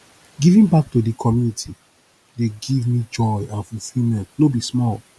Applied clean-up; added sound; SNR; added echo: none; none; none; none.